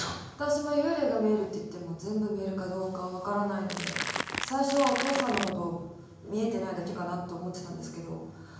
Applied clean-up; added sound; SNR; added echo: none; Crackle; 3 dB; reverberation time 1.0 s.